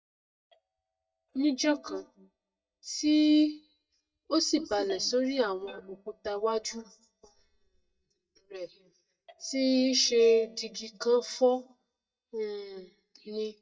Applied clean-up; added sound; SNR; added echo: neural mask model DeepFilterNet 3.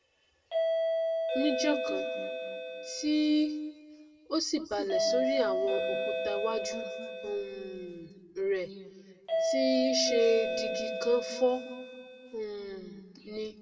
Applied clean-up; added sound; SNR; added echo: none; Doorbell; 1 dB; reverberation time 1.4 s.